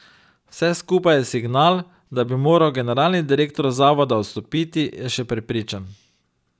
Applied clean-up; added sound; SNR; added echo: none; none; none; none.